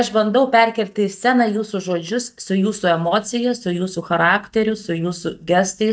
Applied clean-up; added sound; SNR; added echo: neural mask model DeepFilterNet 3.